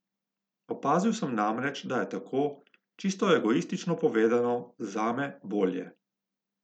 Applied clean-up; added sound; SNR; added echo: none; none; none; none.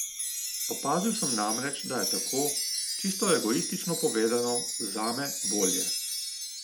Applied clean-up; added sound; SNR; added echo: none; Wind chime; 1 dB; none.